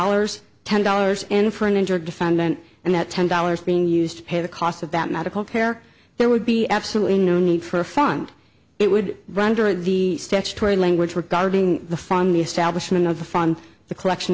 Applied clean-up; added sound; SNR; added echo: none; none; none; none.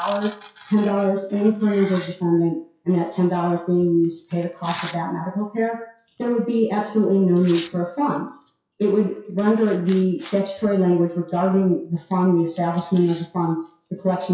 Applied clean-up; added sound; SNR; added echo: classical method WPE with log-MMSE.